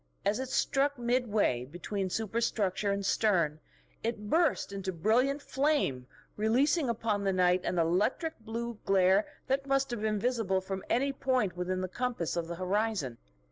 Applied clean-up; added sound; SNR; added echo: none; none; none; none.